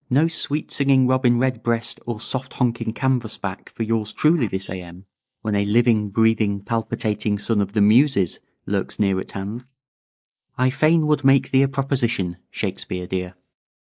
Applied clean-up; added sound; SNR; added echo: neural mask model Resemble Enhance denoiser.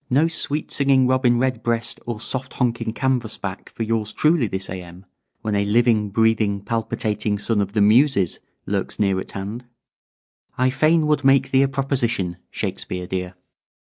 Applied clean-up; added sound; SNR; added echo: none; none; none; none.